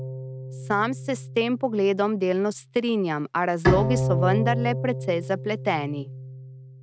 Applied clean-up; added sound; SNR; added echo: none; Bowed string instrument; 4 dB; none.